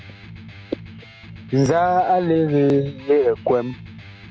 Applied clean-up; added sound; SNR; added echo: none; Electric guitar; 19 dB; none.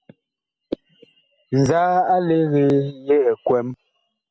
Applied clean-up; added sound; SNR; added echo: none; none; none; none.